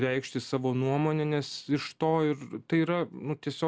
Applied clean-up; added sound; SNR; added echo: none; none; none; none.